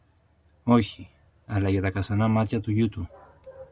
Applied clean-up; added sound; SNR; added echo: none; none; none; none.